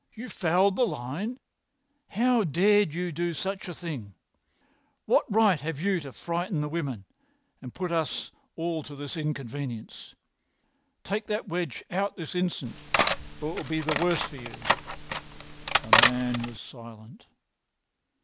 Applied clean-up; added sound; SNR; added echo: none; Cutlery, silverware; -2 dB; none.